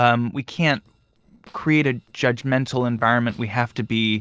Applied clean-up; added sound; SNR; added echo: neural separator model SepFormer DNS4.